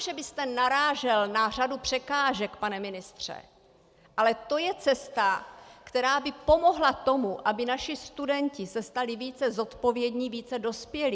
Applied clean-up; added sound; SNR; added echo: none; none; none; none.